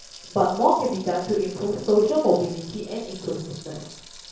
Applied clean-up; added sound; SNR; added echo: none; Sink (filling or washing) / Water tap, faucet; 19 dB; reverberation time 0.6 s.